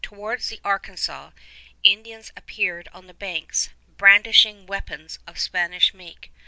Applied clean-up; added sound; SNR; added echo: none; none; none; none.